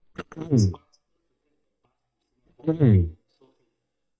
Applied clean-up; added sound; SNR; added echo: neural mask model DeepFilterNet 3.